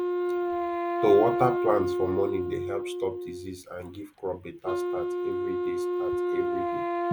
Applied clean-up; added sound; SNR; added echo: none; Wind instrument, woodwind instrument; -1 dB; none.